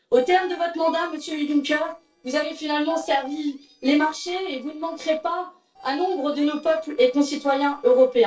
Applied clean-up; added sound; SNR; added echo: neural separator model SepFormer DNS4.